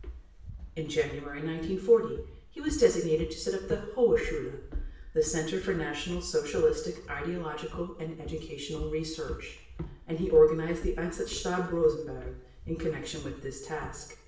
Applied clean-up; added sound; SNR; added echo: none; Walk, footsteps; 13 dB; reverberation time 0.6 s.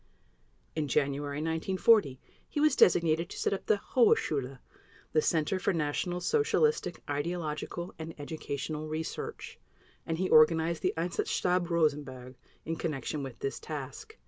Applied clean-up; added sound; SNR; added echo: none; none; none; none.